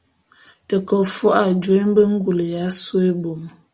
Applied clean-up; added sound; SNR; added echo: none; none; none; none.